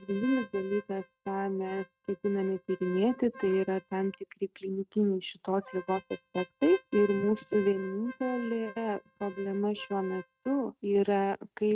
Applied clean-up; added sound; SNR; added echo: neural mask model RNNoise.